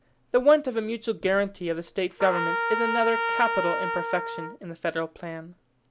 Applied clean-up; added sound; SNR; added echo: none; Trumpet; 2 dB; none.